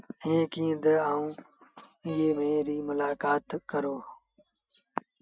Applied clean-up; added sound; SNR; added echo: neural mask model RNNoise.